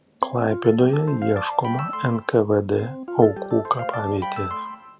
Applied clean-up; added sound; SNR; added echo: none; Ringtone; 10 dB; none.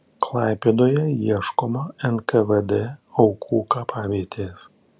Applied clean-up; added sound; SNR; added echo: none; none; none; none.